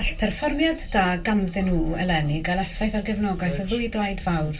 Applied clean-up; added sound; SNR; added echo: none; none; none; reverberation time 0.2 s.